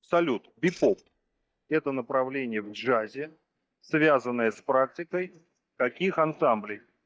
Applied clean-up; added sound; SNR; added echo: neural mask model DeepFilterNet 3.